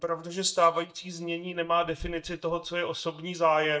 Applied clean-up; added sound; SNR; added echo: neural mask model DeepFilterNet 3.